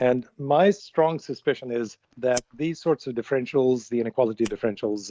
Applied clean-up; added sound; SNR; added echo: neural mask model RNNoise.